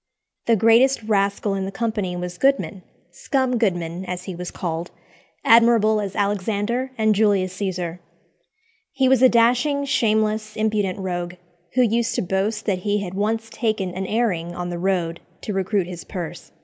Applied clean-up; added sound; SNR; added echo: none; none; none; none.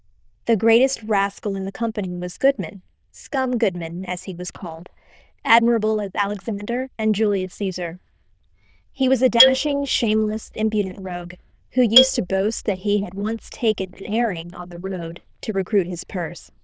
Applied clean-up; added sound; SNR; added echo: neural diffusion model UNIVERSE++.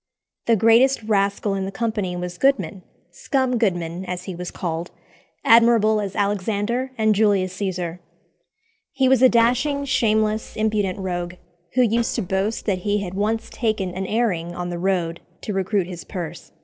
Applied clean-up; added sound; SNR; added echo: neural separator model SepFormer DNS4.